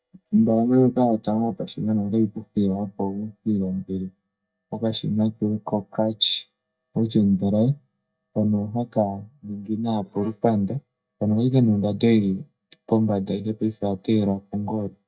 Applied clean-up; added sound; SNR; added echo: neural mask model DeepFilterNet 3.